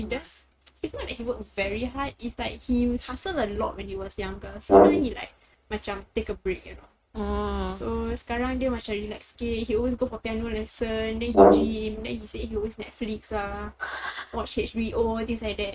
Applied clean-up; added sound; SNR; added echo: neural mask model RNNoise.